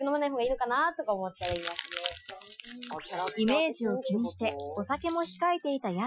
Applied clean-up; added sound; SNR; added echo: classical method Wiener filter.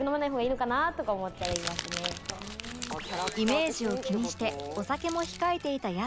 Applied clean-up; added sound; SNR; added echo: none; Crumpling, crinkling; 10 dB; none.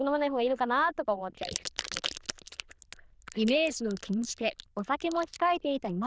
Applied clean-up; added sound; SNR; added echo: neural diffusion model UNIVERSE++.